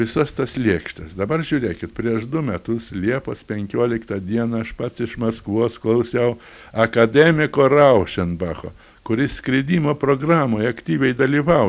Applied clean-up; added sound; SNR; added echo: none; none; none; none.